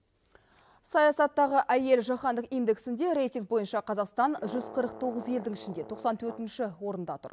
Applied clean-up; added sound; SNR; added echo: none; Brass instrument; 16 dB; none.